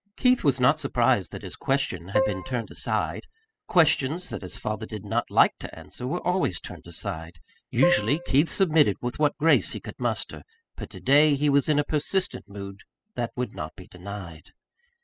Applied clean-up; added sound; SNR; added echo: classical method spectral subtraction.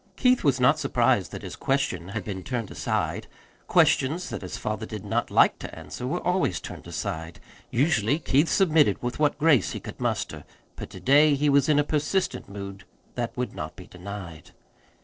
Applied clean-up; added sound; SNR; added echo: neural separator model SepFormer DNS4.